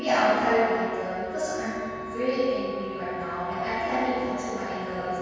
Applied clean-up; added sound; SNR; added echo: none; Wind instrument, woodwind instrument; 11 dB; reverberation time 2.1 s.